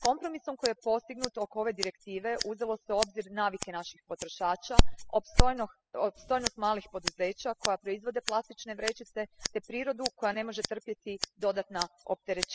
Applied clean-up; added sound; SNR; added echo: classical method spectral subtraction.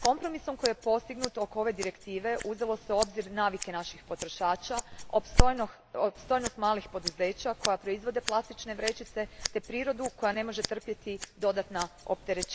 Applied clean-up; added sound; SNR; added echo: neural mask model Resemble Enhance denoiser.